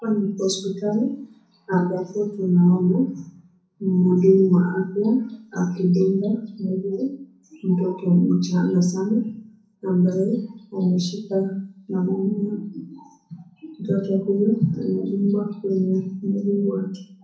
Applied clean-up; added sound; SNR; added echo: none; none; none; reverberation time 0.6 s.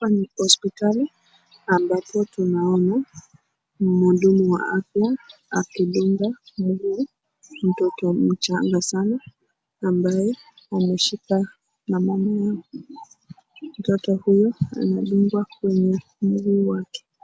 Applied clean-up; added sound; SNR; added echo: none; none; none; none.